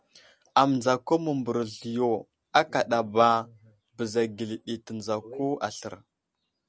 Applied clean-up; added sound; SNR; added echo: none; none; none; none.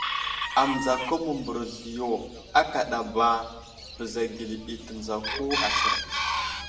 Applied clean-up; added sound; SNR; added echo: none; Chicken, rooster; 4 dB; reverberation time 0.7 s.